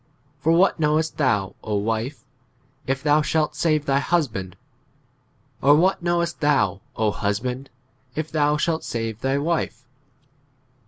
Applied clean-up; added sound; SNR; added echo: none; none; none; none.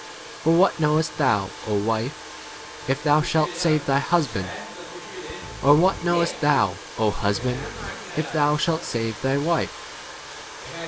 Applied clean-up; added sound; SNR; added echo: none; Burping, eructation + Domestic sounds, home sounds; 12 dB; none.